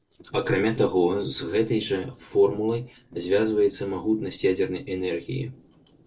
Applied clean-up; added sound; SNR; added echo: neural separator model SepFormer DNS4.